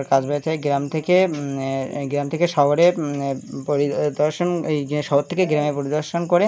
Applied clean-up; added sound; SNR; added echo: none; none; none; none.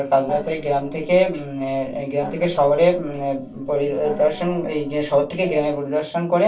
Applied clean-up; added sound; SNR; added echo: neural separator model SepFormer DNS4.